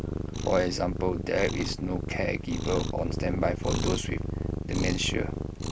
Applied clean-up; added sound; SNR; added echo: none; Cat; 0 dB; none.